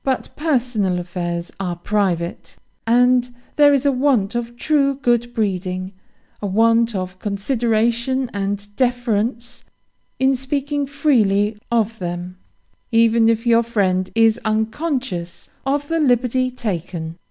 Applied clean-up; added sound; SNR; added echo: none; none; none; none.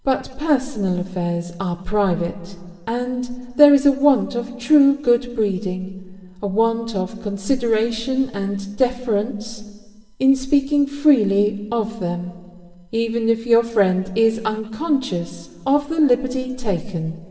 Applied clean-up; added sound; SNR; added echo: none; none; none; reverberation time 1.6 s.